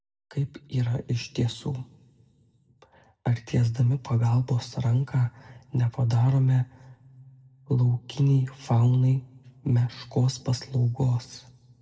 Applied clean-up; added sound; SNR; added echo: none; none; none; reverberation time 0.7 s.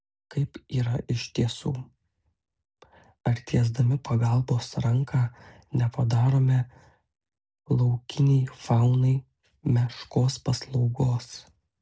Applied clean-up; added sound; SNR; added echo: none; none; none; none.